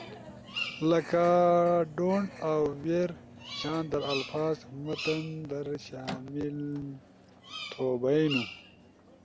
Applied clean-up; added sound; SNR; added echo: none; Microwave oven + Bird vocalization, bird call, bird song; 13 dB; none.